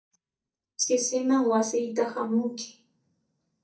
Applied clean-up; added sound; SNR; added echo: neural mask model DeepFilterNet 3.